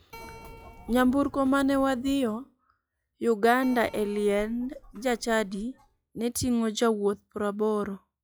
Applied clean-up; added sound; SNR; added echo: classical method log-MMSE.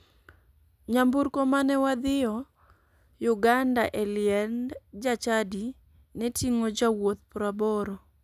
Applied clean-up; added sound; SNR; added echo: none; none; none; none.